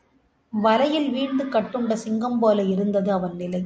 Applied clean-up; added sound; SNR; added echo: none; none; none; none.